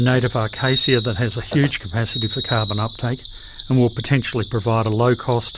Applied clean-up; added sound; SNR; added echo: none; Bird vocalization, bird call, bird song; 9 dB; none.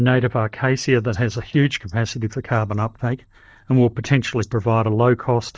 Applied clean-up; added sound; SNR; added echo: neural mask model DeepFilterNet 3.